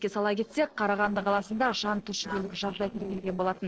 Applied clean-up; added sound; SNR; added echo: neural separator model SepFormer DNS4.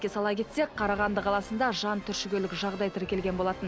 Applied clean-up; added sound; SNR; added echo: none; none; none; none.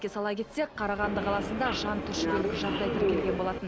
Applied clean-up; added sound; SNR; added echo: none; Subway, metro, underground; -1 dB; none.